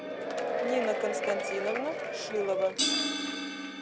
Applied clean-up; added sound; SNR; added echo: none; Applause / Crowd / Cheering + Crash cymbal; -3 dB; none.